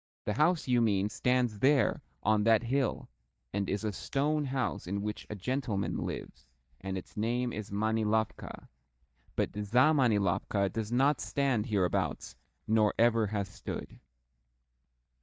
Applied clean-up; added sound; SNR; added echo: neural mask model DeepFilterNet 3.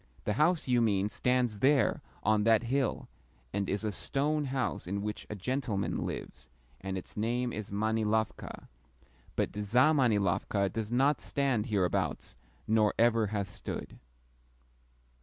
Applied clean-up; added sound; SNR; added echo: none; none; none; none.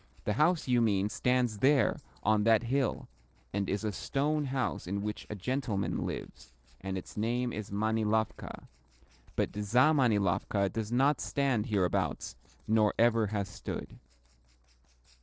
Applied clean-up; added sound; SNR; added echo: neural separator model SepFormer DNS4.